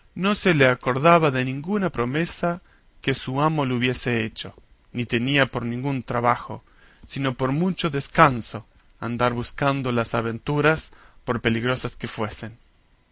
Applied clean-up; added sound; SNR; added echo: none; none; none; none.